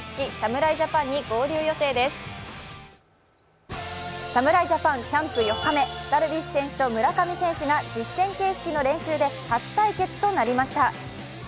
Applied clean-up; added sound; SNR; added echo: none; none; none; none.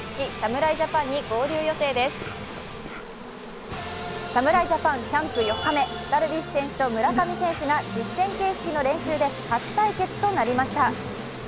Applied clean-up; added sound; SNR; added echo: none; Insect; 11 dB; none.